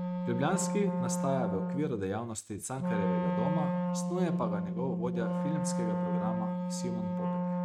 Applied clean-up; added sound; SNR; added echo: neural mask model RNNoise.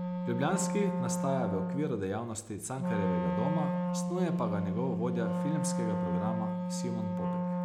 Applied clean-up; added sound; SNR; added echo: none; Wind instrument, woodwind instrument; -3 dB; none.